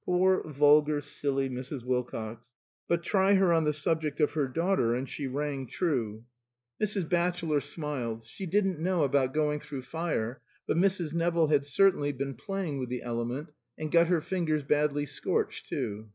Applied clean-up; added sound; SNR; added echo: neural mask model Resemble Enhance denoiser.